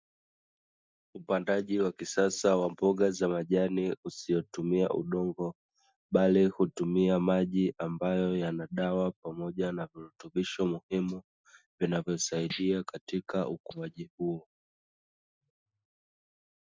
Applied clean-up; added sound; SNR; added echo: neural mask model DeepFilterNet 3.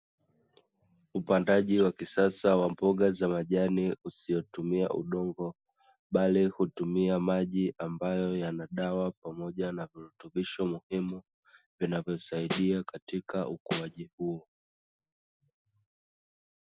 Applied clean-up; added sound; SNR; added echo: none; Snare drum; 4 dB; none.